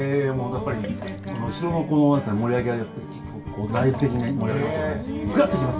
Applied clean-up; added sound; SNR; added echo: none; Sink (filling or washing); 16 dB; reverberation time 0.2 s.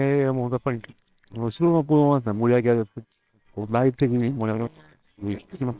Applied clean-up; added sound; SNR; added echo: neural separator model SepFormer WHAMR!.